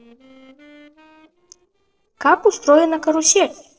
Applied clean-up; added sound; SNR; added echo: neural separator model SepFormer DNS4.